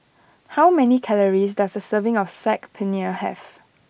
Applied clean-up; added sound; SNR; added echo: none; none; none; none.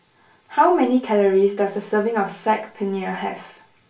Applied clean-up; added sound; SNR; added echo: none; none; none; reverberation time 0.3 s.